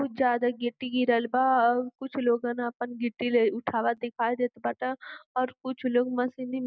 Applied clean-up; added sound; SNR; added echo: none; none; none; none.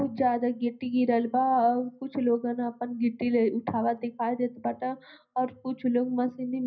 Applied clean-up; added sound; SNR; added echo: none; none; none; reverberation time 0.4 s.